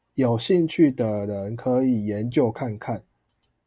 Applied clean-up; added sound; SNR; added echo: none; none; none; none.